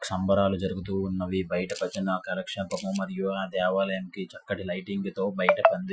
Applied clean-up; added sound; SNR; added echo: classical method Wiener filter.